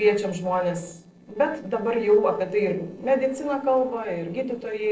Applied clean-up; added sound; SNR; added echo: neural separator model SepFormer DNS4.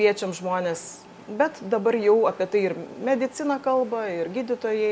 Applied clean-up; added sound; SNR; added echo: none; none; none; none.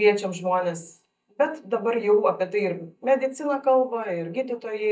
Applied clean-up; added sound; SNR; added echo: neural mask model DeepFilterNet 3.